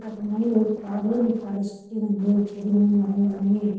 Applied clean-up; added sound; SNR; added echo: neural separator model SepFormer DNS4.